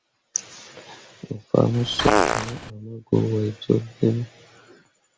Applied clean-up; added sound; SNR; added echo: none; Fart; -3 dB; none.